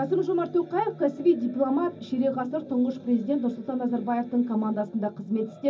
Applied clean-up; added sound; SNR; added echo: none; none; none; reverberation time 0.4 s.